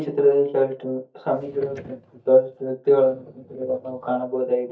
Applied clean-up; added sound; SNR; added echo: neural mask model DeepFilterNet 3.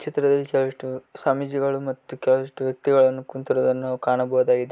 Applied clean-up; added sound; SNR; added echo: none; none; none; none.